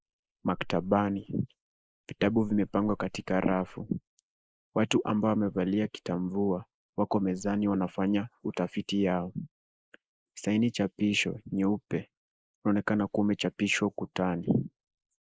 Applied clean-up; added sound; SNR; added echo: neural mask model Resemble Enhance denoiser.